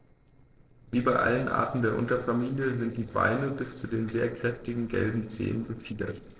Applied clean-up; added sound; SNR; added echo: neural separator model SepFormer DNS4.